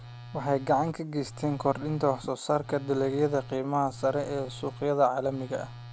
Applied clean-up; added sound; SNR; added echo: none; Telephone; 15 dB; none.